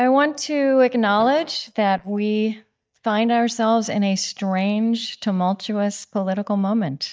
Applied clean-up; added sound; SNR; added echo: neural mask model DeepFilterNet 3.